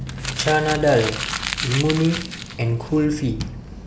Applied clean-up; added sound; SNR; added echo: none; Crumpling, crinkling; 8 dB; none.